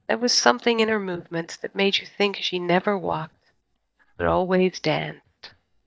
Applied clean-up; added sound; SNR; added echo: neural mask model DeepFilterNet 3.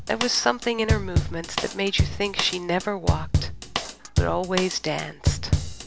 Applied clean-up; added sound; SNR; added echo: none; Drum kit; -1 dB; none.